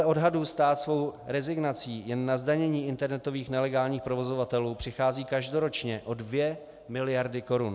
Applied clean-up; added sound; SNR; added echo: none; none; none; none.